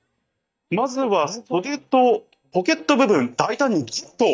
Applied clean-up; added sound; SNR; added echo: neural mask model DeepFilterNet 3.